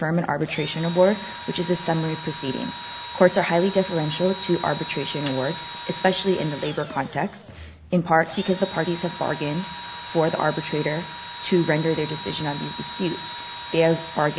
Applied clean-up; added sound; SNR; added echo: none; Engine / Drill; 10 dB; none.